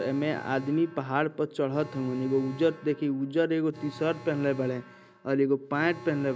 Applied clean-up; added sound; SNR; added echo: none; Alarm; 19 dB; none.